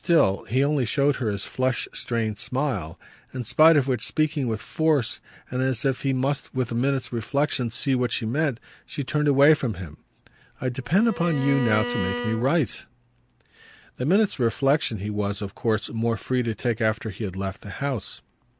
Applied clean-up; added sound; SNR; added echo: none; Bowed string instrument; 8 dB; none.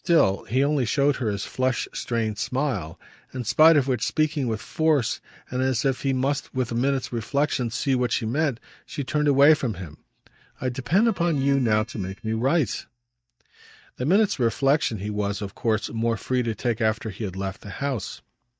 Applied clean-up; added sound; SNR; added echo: neural mask model DeepFilterNet 3.